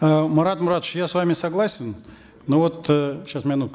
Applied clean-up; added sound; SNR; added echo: none; none; none; none.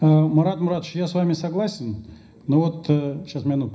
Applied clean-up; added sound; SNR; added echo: none; none; none; reverberation time 0.5 s.